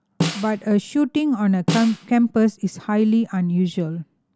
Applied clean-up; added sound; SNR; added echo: none; Snare drum; 9 dB; none.